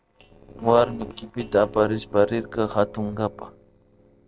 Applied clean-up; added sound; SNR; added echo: neural separator model SepFormer DNS4.